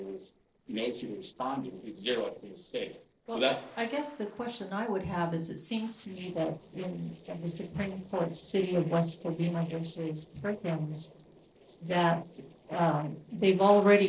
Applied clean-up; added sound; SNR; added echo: neural separator model SepFormer DNS4.